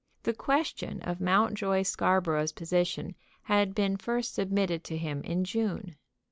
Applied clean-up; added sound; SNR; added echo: none; none; none; none.